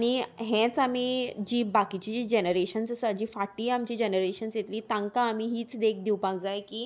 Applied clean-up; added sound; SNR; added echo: none; none; none; none.